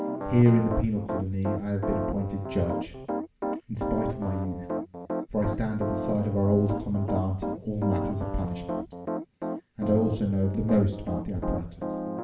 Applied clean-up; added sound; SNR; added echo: none; Piano; 5 dB; reverberation time 0.7 s.